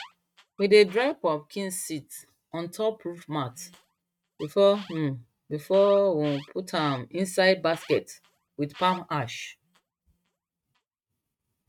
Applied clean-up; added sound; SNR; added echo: neural mask model RNNoise.